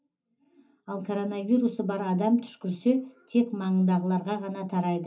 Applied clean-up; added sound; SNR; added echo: none; none; none; reverberation time 0.3 s.